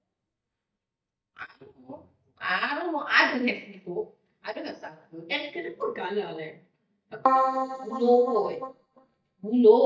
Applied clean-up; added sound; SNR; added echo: neural mask model DeepFilterNet 3.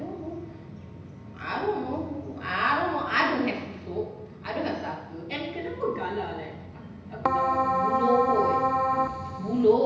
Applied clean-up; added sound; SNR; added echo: none; Keyboard (musical); -4 dB; reverberation time 0.9 s.